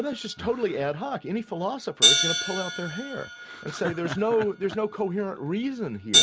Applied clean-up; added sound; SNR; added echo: none; Hi-hat; -1 dB; none.